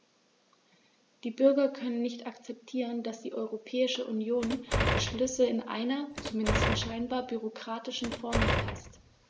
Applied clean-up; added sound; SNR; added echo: none; Door; 0 dB; none.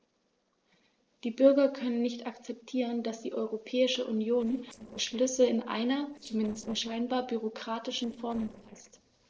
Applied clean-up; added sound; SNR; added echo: neural separator model SepFormer DNS4.